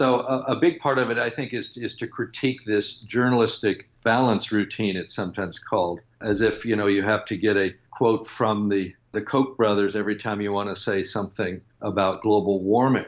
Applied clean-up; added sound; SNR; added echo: none; none; none; none.